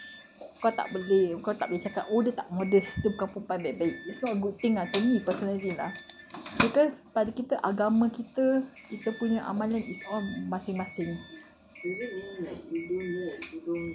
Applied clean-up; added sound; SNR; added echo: none; Doorbell; 13 dB; none.